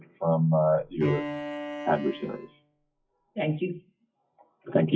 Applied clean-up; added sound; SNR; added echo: classical method WPE with log-MMSE.